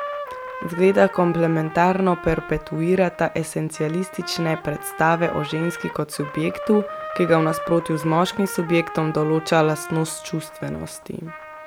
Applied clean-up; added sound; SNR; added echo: none; Trumpet; 12 dB; none.